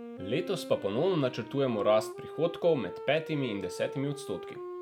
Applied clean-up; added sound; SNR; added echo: none; Wind instrument, woodwind instrument; 11 dB; none.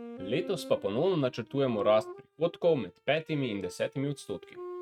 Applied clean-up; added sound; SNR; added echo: neural mask model RNNoise.